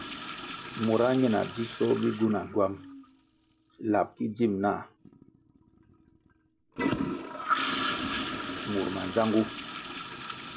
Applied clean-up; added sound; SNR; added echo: none; Toilet flush / Gurgling; 5 dB; none.